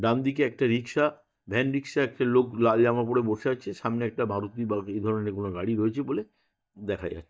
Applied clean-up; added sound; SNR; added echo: neural mask model DeepFilterNet 3.